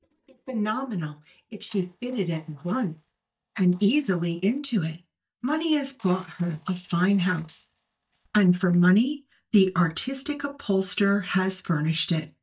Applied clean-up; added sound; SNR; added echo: neural mask model DeepFilterNet 3.